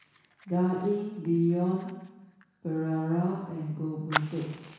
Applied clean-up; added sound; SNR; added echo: none; Fire; 12 dB; reverberation time 1.1 s.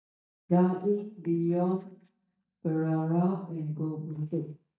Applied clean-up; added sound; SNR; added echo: neural mask model DeepFilterNet 3.